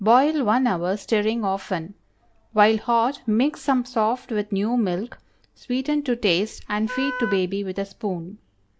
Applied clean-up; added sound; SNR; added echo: none; Wind instrument, woodwind instrument; 11 dB; none.